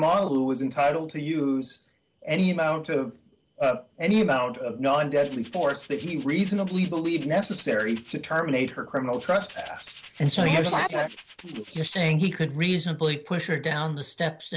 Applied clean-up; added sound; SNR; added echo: none; Rattle (instrument); 19 dB; none.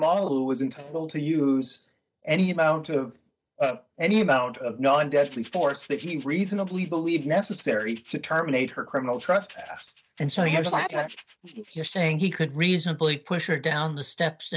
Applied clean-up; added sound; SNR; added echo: neural mask model DeepFilterNet 3.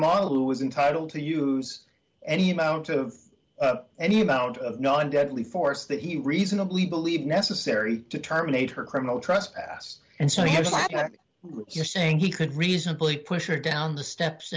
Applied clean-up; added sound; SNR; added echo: none; none; none; none.